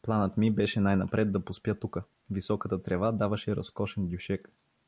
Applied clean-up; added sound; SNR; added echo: none; none; none; none.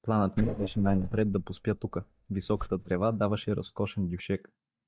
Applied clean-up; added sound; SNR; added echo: neural mask model DeepFilterNet 3.